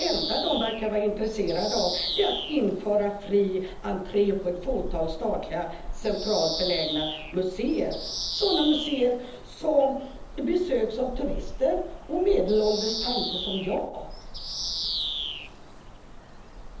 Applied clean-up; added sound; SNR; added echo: none; Bird vocalization, bird call, bird song; 6 dB; reverberation time 0.7 s.